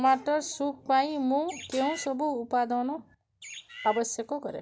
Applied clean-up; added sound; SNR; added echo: none; Bird; 14 dB; none.